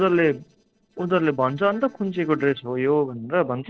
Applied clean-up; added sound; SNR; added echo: neural separator model SepFormer DNS4.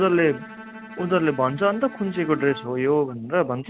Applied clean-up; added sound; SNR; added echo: none; Bowed string instrument; 17 dB; none.